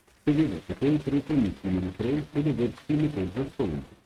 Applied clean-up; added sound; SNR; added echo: neural mask model RNNoise.